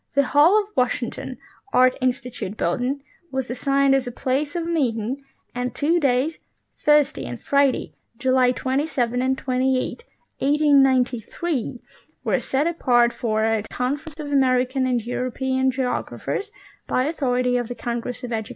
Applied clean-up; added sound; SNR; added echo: none; none; none; none.